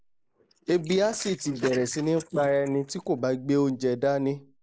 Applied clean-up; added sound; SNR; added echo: neural mask model Resemble Enhance denoiser.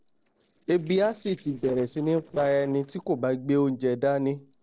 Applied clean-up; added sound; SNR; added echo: neural separator model SepFormer DNS4.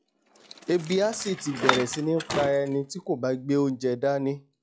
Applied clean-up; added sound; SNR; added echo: classical method log-MMSE.